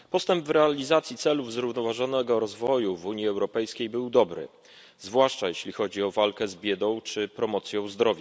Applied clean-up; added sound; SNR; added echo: none; none; none; none.